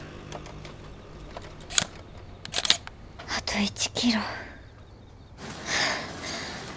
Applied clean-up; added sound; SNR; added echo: none; Camera; -1 dB; none.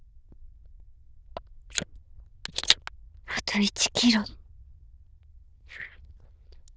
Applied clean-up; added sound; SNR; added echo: neural diffusion model UNIVERSE++.